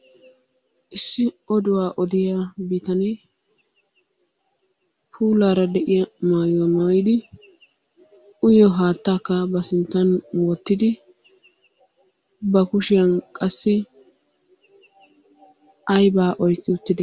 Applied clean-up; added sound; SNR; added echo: none; none; none; none.